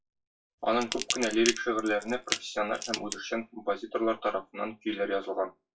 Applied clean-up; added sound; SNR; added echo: classical method WPE with log-MMSE.